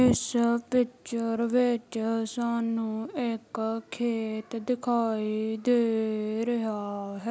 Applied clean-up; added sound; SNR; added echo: none; none; none; none.